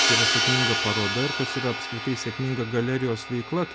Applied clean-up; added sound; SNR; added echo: none; Crash cymbal; -1 dB; none.